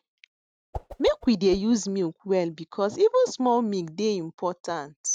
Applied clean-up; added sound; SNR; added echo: neural mask model RNNoise.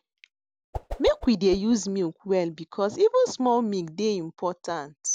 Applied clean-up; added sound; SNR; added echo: none; Whoosh, swoosh, swish; 12 dB; none.